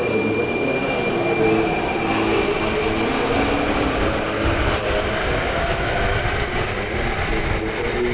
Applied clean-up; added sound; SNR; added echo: none; Subway, metro, underground; -4 dB; reverberation time 0.9 s.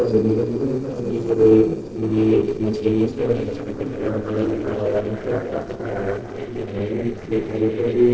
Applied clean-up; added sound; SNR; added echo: neural separator model SepFormer DNS4.